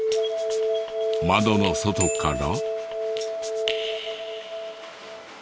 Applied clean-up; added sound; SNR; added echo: none; Bicycle bell; 13 dB; none.